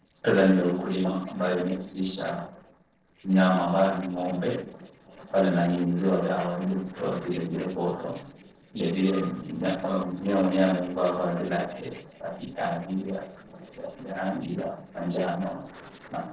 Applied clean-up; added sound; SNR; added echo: neural separator model SepFormer DNS4.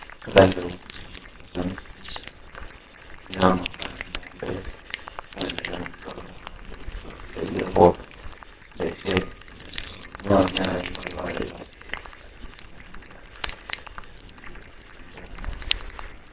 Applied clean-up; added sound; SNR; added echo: neural separator model SepFormer WHAMR!.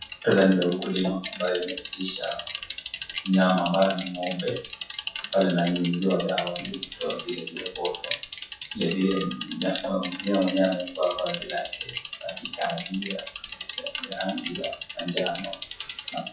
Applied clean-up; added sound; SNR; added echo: classical method WPE with log-MMSE.